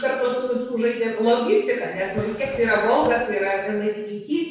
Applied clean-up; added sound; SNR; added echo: none; Drawer open or close; 17 dB; reverberation time 0.9 s.